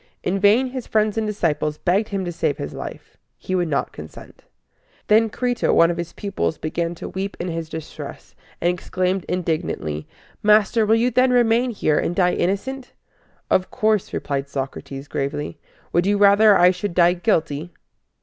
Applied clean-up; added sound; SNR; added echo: none; none; none; none.